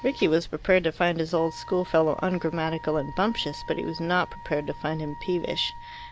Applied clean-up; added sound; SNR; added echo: none; Wind instrument, woodwind instrument; 17 dB; none.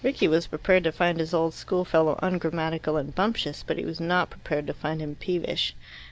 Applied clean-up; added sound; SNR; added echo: none; none; none; none.